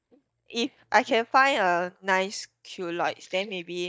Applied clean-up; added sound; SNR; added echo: neural mask model DeepFilterNet 3.